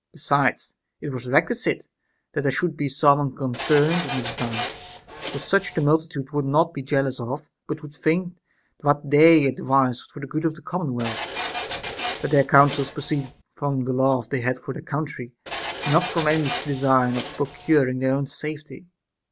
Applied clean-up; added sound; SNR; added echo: none; Printer; 6 dB; none.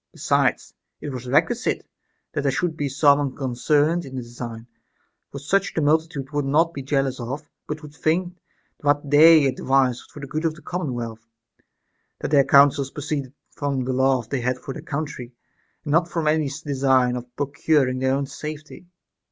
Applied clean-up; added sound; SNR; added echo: none; none; none; none.